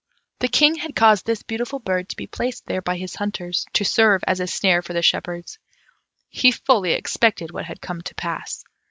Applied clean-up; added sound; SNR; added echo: none; none; none; none.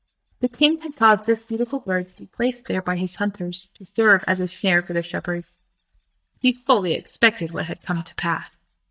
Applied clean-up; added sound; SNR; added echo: neural mask model DeepFilterNet 3.